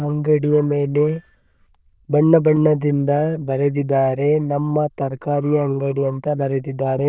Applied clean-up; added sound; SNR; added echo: neural diffusion model UNIVERSE++.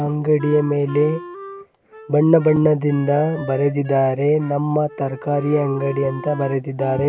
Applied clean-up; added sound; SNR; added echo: none; Wind instrument, woodwind instrument; 17 dB; none.